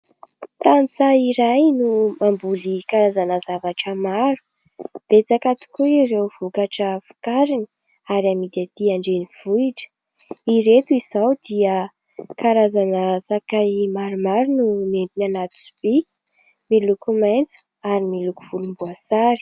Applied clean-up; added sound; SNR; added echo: none; none; none; none.